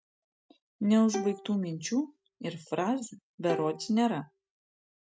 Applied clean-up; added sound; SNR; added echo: neural mask model RNNoise.